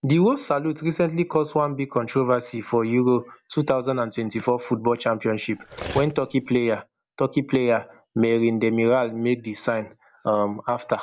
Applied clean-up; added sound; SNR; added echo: none; Cutlery, silverware; 13 dB; none.